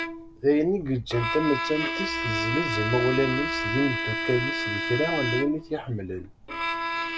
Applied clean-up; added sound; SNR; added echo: none; Bowed string instrument; 3 dB; none.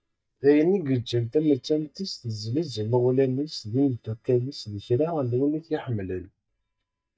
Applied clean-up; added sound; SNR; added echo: neural mask model DeepFilterNet 3.